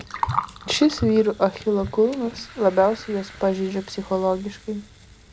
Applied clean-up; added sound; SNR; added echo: none; Gurgling; 11 dB; none.